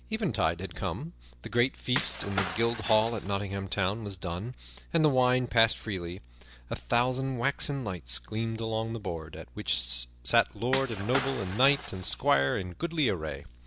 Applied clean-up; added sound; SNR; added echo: none; Shatter / Crushing; 8 dB; none.